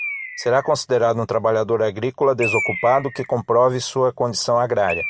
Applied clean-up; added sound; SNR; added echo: none; Bird; 12 dB; none.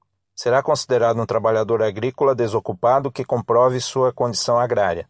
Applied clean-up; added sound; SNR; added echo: none; none; none; none.